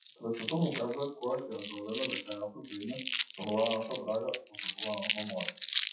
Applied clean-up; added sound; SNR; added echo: classical method WPE with log-MMSE.